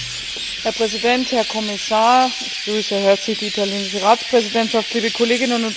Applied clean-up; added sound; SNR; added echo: none; Chirp, tweet; 7 dB; none.